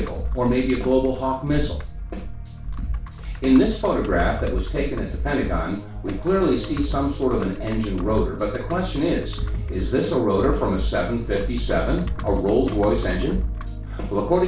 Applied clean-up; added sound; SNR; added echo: none; Computer keyboard; 10 dB; reverberation time 0.3 s.